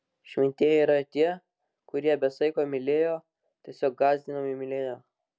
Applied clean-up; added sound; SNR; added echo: none; none; none; none.